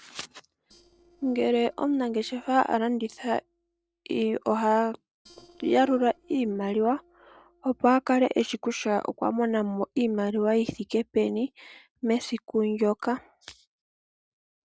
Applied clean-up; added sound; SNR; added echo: neural separator model SepFormer DNS4.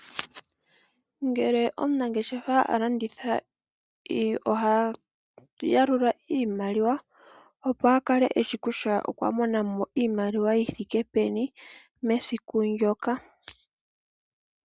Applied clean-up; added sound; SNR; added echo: none; none; none; none.